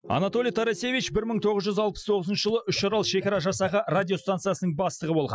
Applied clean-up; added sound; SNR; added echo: classical method Wiener filter.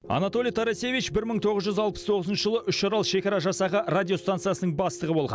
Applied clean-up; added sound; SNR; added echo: none; none; none; none.